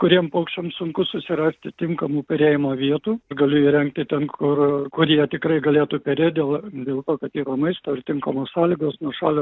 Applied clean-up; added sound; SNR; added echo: none; none; none; none.